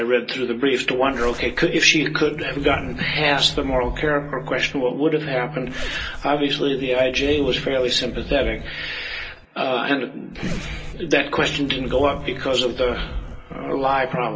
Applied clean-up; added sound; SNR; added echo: none; Zipper (clothing); 11 dB; reverberation time 0.2 s.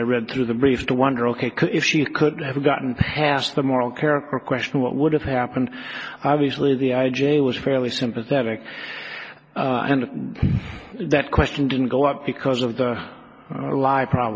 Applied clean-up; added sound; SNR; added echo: none; none; none; none.